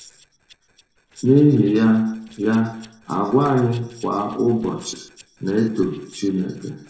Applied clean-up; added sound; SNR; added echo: neural separator model SepFormer DNS4.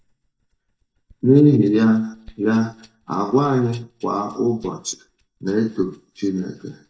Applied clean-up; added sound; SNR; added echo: neural mask model DeepFilterNet 3.